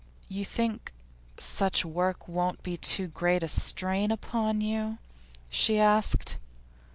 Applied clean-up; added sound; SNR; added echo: none; none; none; none.